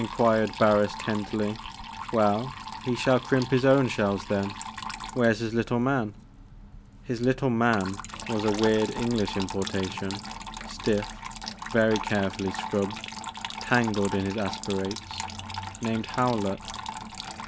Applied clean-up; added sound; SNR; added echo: none; Trickle, dribble / Water tap, faucet; 10 dB; none.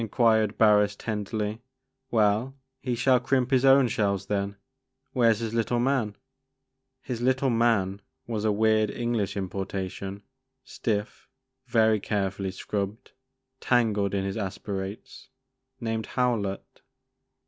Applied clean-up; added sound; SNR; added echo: none; none; none; none.